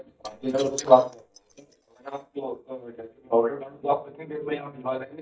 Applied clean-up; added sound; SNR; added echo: neural mask model DeepFilterNet 3.